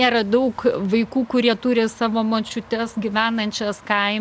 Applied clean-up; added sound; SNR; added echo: none; none; none; none.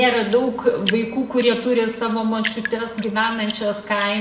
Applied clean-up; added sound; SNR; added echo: none; Drip; 13 dB; reverberation time 0.7 s.